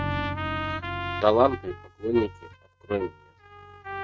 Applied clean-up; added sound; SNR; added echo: neural mask model RNNoise.